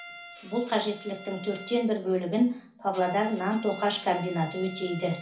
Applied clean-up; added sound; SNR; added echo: none; Bowed string instrument; 17 dB; reverberation time 0.4 s.